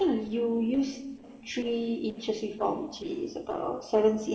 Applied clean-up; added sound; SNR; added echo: neural separator model SepFormer DNS4.